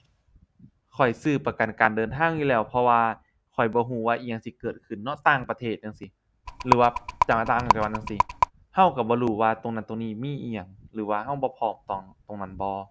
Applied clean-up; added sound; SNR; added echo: none; Rattle; -1 dB; none.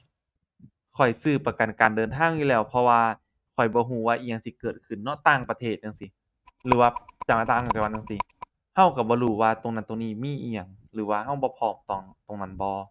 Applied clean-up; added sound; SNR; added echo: neural mask model RNNoise.